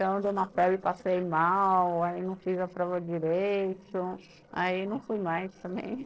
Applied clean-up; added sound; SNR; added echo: neural separator model SepFormer DNS4.